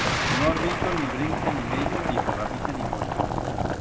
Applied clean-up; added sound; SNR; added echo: none; Boiling + Thunder; -5 dB; none.